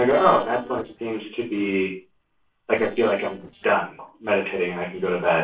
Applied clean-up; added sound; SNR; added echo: neural separator model SepFormer DNS4.